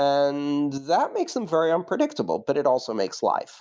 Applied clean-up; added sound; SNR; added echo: none; none; none; none.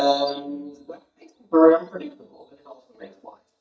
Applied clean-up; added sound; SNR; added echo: neural mask model DeepFilterNet 3.